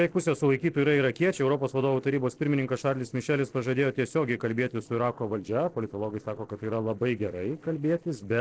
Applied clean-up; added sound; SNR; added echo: neural separator model SepFormer DNS4.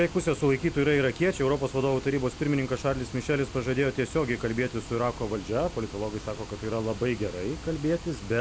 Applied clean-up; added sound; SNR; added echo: none; Water; 13 dB; none.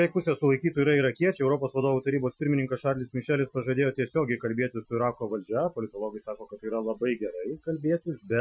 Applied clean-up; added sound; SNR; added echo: classical method Wiener filter.